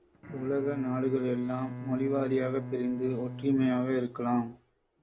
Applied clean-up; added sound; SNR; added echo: none; Bowed string instrument; 11 dB; none.